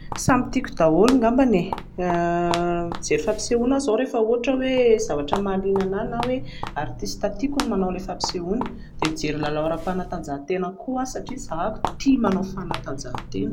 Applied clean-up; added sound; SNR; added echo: none; Walk, footsteps; 9 dB; none.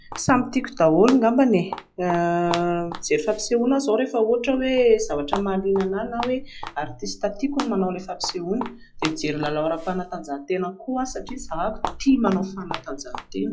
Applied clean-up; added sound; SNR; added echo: classical method log-MMSE.